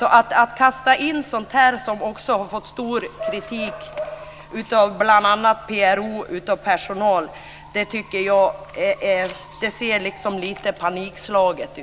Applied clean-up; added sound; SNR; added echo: none; Bark / Motor vehicle (road) / Siren; 18 dB; none.